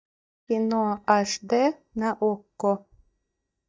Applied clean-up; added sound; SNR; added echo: neural mask model DeepFilterNet 3.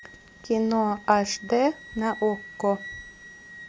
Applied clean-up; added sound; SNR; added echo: none; Wind instrument, woodwind instrument; 18 dB; none.